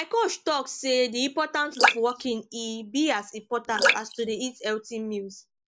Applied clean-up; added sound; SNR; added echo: neural mask model Resemble Enhance denoiser.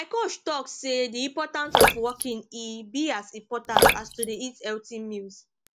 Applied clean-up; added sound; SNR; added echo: none; Drip; -5 dB; none.